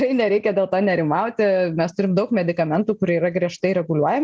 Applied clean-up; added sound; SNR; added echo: none; none; none; none.